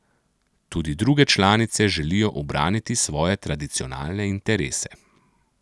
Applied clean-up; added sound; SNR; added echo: none; none; none; none.